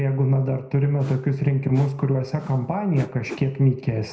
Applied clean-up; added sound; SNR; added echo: none; Whoosh, swoosh, swish; 19 dB; reverberation time 0.5 s.